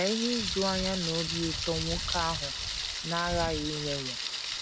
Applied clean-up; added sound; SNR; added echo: none; Thunder; 1 dB; none.